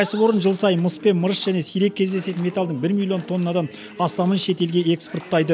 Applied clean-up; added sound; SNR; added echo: none; none; none; none.